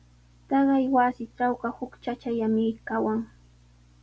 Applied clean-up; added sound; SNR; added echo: none; none; none; none.